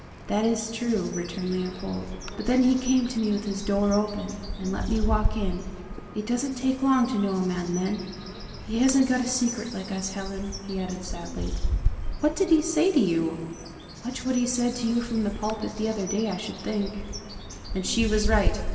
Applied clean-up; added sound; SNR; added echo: none; Bird; 5 dB; reverberation time 2.2 s.